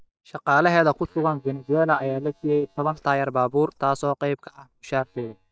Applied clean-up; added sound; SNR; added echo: neural mask model DeepFilterNet 3.